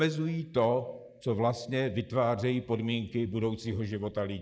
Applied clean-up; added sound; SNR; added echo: neural mask model Resemble Enhance denoiser.